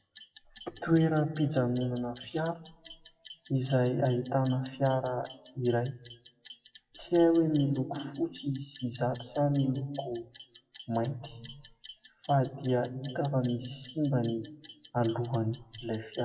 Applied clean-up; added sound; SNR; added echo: classical method WPE with log-MMSE.